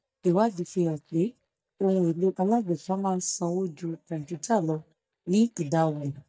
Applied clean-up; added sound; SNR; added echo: neural mask model DeepFilterNet 3.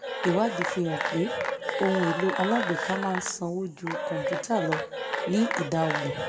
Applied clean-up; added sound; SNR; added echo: none; Applause / Cheering / Clapping; 2 dB; reverberation time 1.9 s.